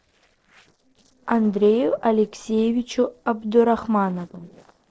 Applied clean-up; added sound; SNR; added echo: neural separator model SepFormer DNS4.